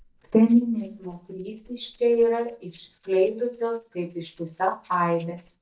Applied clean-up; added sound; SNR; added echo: neural mask model DeepFilterNet 3.